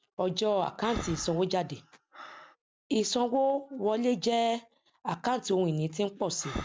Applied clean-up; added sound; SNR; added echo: none; Breathing; 16 dB; none.